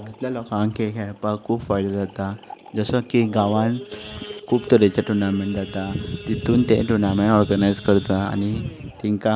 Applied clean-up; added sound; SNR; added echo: none; Idling / Sawing / Accelerating, revving, vroom; 18 dB; none.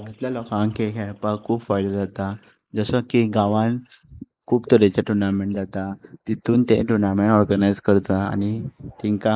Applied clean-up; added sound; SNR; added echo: neural mask model Resemble Enhance denoiser.